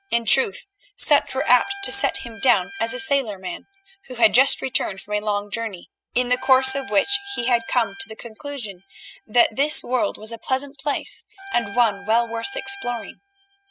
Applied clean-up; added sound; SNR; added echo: classical method spectral subtraction.